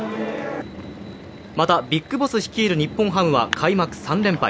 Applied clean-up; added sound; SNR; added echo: none; none; none; none.